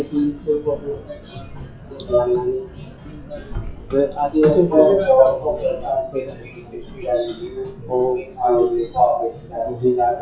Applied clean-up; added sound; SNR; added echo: classical method WPE with log-MMSE.